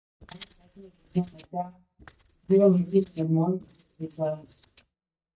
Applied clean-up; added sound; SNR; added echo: neural mask model DeepFilterNet 3.